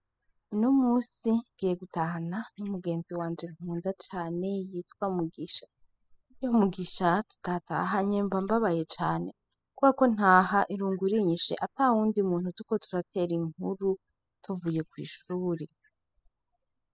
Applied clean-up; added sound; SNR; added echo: classical method spectral subtraction.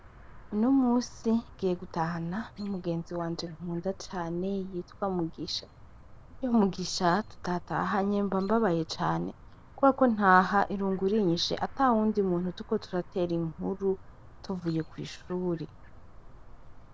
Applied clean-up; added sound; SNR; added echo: none; Chirp, tweet; 17 dB; none.